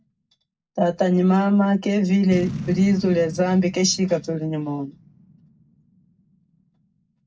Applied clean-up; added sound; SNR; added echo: none; Boom; 16 dB; reverberation time 0.4 s.